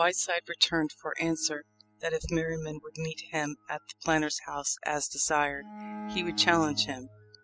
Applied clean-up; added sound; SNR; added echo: classical method spectral subtraction.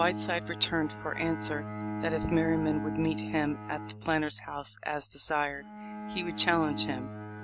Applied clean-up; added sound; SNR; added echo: none; Bowed string instrument; 7 dB; none.